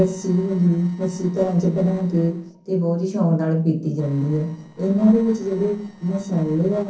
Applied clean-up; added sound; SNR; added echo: neural separator model SepFormer DNS4.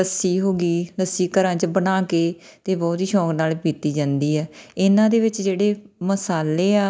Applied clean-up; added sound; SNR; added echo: none; none; none; none.